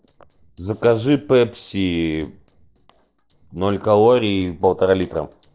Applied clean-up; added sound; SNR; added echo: neural separator model SepFormer DNS4.